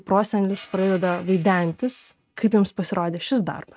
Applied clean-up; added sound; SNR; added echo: neural mask model RNNoise.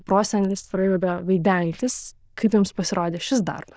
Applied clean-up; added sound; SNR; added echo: neural diffusion model UNIVERSE++.